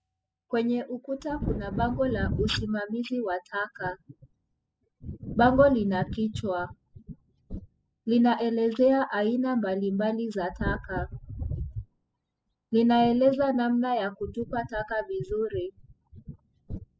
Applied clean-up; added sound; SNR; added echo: classical method spectral subtraction.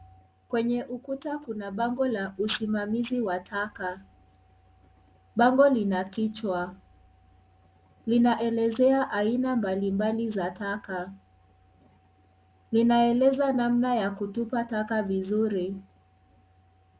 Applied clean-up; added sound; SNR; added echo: none; none; none; none.